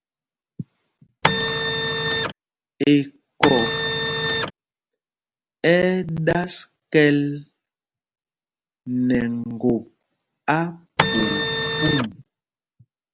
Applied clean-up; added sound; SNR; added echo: none; Printer; -2 dB; none.